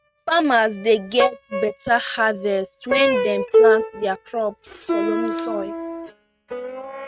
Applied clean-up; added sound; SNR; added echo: neural mask model RNNoise.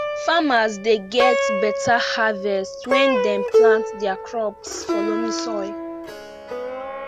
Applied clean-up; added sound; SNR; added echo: none; Plucked string instrument; 0 dB; none.